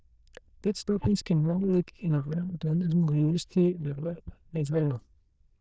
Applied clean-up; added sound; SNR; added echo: neural diffusion model UNIVERSE++.